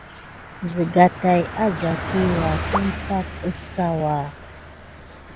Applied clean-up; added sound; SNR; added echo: none; Car passing by; 9 dB; none.